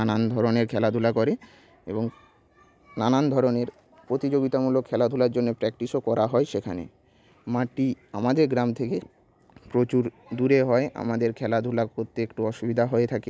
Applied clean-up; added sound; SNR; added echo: none; none; none; none.